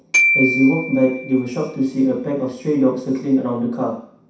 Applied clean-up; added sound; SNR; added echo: none; Glockenspiel; 4 dB; reverberation time 0.6 s.